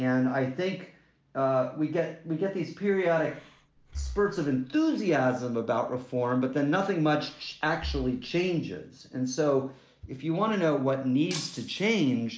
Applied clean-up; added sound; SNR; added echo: none; Breathing + Shatter; 14 dB; none.